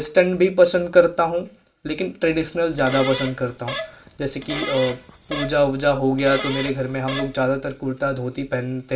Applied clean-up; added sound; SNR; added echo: none; Fart; 10 dB; reverberation time 0.3 s.